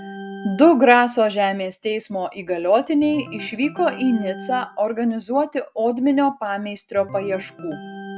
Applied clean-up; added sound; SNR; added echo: none; Organ; 18 dB; none.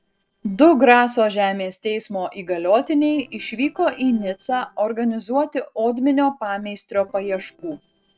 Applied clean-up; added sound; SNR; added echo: neural separator model SepFormer DNS4.